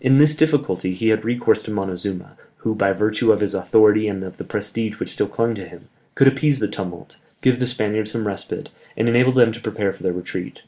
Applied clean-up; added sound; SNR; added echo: none; none; none; none.